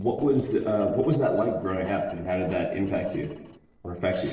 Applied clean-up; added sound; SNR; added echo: neural separator model SepFormer DNS4.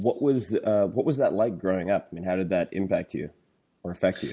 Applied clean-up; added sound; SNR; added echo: none; none; none; none.